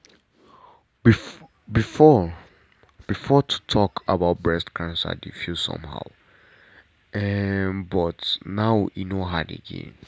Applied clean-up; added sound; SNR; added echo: none; none; none; none.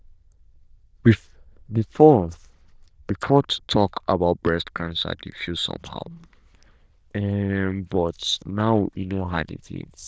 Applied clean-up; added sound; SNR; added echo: neural diffusion model UNIVERSE++.